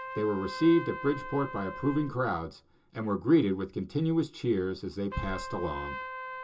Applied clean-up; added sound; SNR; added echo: none; Trumpet; 12 dB; reverberation time 0.2 s.